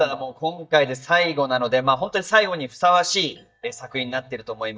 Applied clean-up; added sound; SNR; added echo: neural mask model DeepFilterNet 3.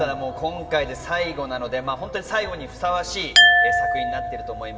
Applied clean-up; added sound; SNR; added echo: none; Glass; -3 dB; reverberation time 2.1 s.